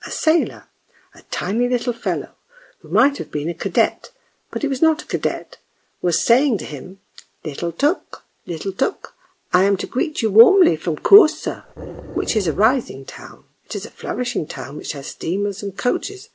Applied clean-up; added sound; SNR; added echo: none; Growling; 14 dB; none.